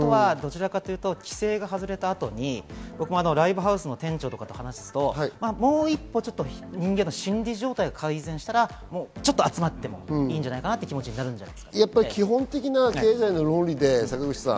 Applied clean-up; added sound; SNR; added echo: none; none; none; none.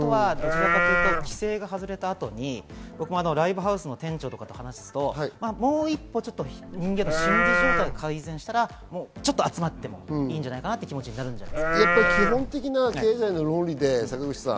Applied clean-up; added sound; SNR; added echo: none; Livestock, farm animals, working animals; -3 dB; none.